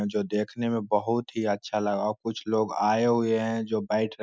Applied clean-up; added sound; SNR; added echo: none; none; none; none.